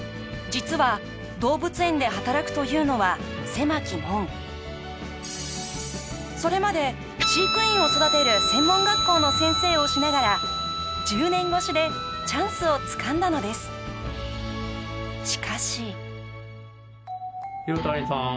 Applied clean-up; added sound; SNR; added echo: none; Guitar; 4 dB; none.